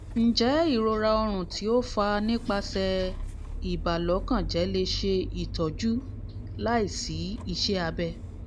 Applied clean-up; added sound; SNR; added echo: none; Engine starting / Motor vehicle (road); 8 dB; none.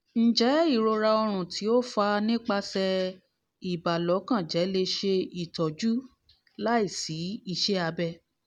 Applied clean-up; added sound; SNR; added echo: none; none; none; none.